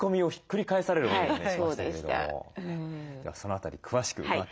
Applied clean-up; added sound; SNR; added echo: none; none; none; none.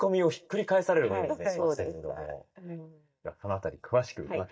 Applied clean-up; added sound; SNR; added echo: neural mask model DeepFilterNet 3.